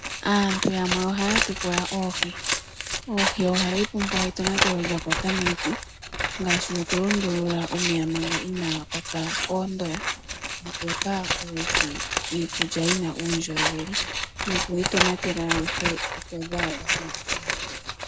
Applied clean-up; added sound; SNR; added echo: none; Scissors; 0 dB; none.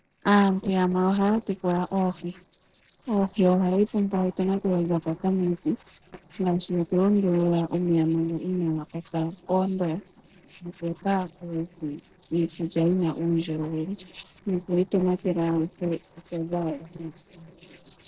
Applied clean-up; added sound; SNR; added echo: neural separator model SepFormer DNS4.